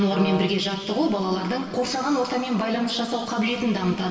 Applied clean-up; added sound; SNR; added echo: none; Brass instrument; 8 dB; reverberation time 2.5 s.